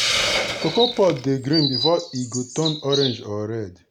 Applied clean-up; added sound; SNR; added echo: none; Chirp, tweet + Hiss; 3 dB; none.